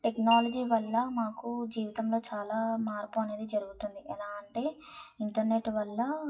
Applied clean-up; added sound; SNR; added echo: classical method WPE with log-MMSE.